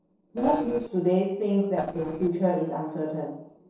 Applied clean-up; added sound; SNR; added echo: neural separator model SepFormer DNS4.